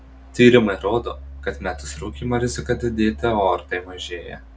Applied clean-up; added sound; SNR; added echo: none; Engine; 16 dB; none.